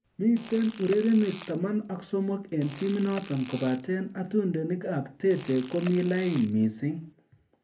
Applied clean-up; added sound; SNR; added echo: none; Fart; 18 dB; reverberation time 0.3 s.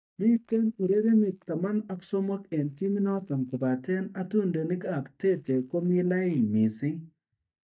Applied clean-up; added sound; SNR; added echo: neural mask model DeepFilterNet 3.